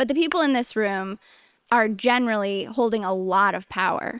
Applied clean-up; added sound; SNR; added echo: neural separator model SepFormer WHAM!.